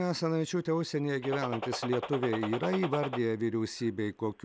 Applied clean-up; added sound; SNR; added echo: none; Gunshot, gunfire; 7 dB; none.